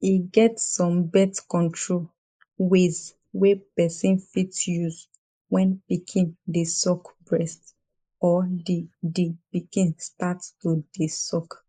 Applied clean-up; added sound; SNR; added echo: neural mask model Resemble Enhance denoiser.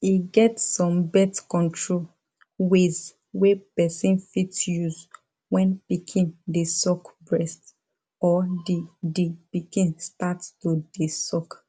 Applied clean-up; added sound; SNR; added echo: none; none; none; none.